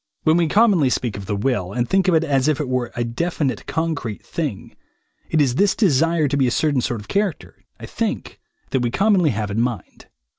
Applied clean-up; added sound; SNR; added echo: none; none; none; none.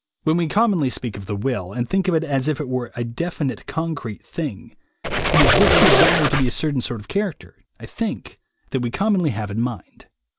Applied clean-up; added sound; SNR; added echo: none; Squeak; -5 dB; none.